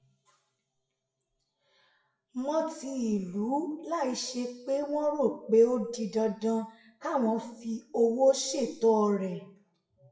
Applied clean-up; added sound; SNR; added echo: classical method WPE with log-MMSE.